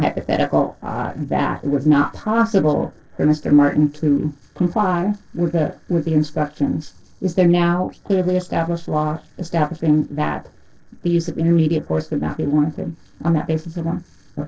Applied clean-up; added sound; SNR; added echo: neural separator model SepFormer DNS4.